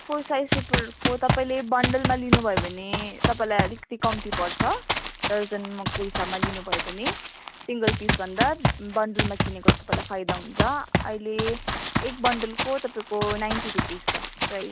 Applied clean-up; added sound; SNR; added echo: none; Run; -2 dB; none.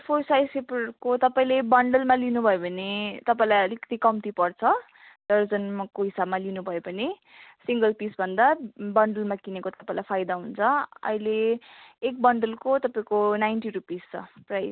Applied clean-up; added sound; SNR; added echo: none; none; none; none.